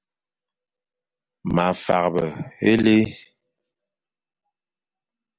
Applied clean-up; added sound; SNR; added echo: none; none; none; none.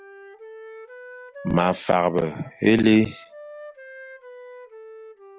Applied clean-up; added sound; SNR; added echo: none; Wind instrument, woodwind instrument; 18 dB; none.